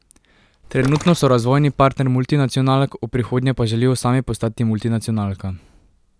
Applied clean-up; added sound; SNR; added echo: none; Splash, splatter; 16 dB; none.